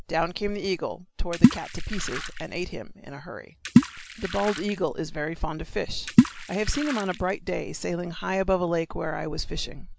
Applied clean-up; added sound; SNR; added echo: none; Water / Splash, splatter; -3 dB; none.